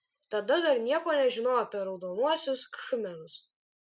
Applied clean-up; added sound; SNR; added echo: none; none; none; none.